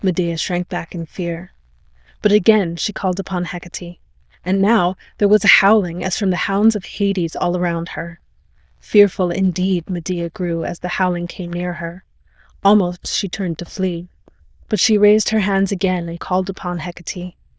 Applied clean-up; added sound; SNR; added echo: neural diffusion model UNIVERSE++.